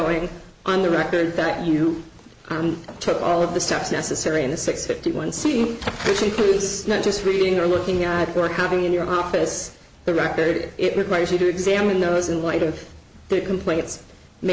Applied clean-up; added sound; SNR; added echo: none; none; none; none.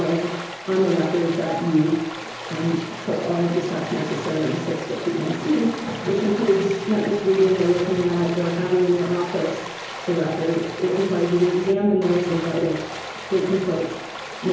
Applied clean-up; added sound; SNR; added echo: none; Stream; 12 dB; reverberation time 1.0 s.